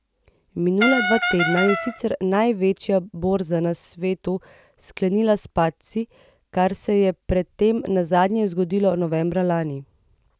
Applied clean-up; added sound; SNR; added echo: none; Brass instrument; 1 dB; none.